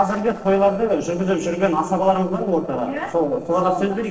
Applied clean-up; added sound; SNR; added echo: neural separator model SepFormer DNS4.